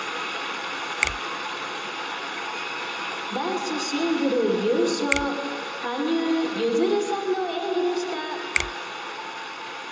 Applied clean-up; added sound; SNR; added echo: none; Finger snapping; 8 dB; reverberation time 0.2 s.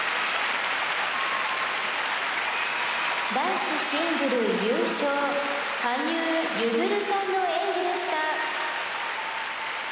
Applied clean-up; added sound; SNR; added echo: none; none; none; none.